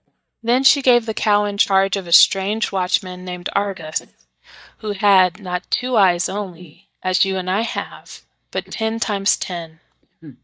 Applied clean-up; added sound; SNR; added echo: neural mask model DeepFilterNet 3.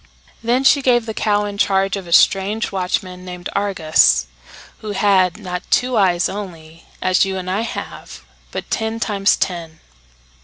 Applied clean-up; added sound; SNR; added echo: none; none; none; none.